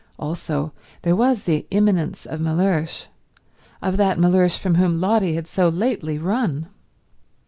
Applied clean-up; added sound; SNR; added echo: none; none; none; none.